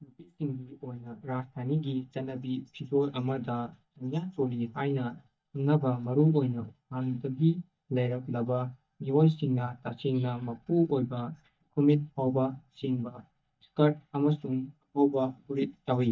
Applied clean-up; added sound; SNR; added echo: neural mask model DeepFilterNet 3.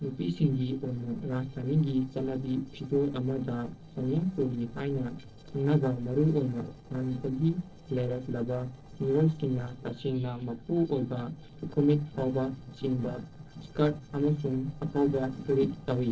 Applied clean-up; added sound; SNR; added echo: neural separator model SepFormer DNS4.